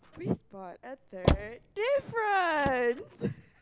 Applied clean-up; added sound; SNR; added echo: none; Motor vehicle (road); 4 dB; none.